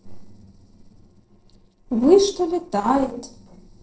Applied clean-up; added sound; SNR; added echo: neural separator model SepFormer DNS4.